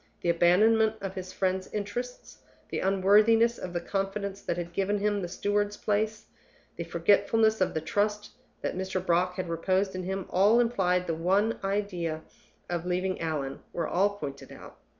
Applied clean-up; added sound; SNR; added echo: none; none; none; none.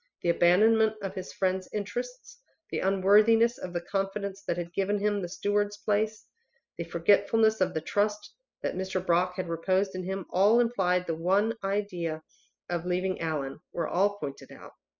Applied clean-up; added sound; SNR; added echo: classical method spectral subtraction.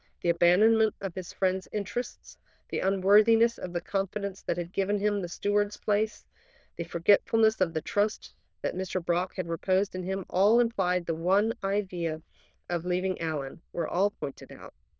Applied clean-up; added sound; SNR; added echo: neural diffusion model UNIVERSE++.